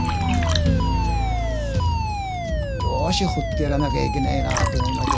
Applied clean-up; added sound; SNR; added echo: none; Alarm + Liquid; 5 dB; none.